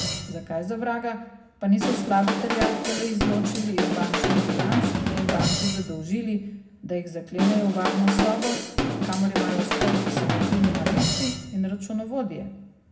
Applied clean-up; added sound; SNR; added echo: none; Drum / Drum kit; 0 dB; reverberation time 0.3 s.